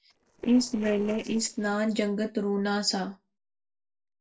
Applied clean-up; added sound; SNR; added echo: neural separator model SepFormer DNS4.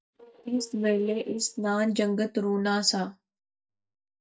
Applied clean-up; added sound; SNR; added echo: neural mask model DeepFilterNet 3.